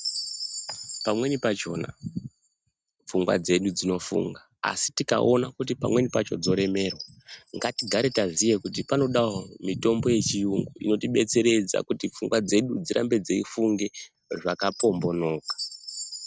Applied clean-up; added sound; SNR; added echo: neural mask model RNNoise.